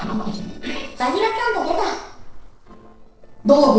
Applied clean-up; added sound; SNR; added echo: neural separator model SepFormer DNS4.